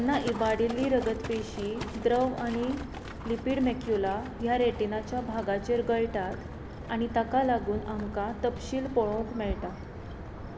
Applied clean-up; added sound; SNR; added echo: none; Livestock, farm animals, working animals; 10 dB; none.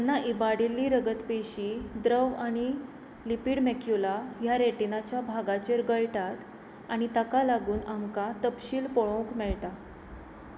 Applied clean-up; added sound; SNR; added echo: none; none; none; none.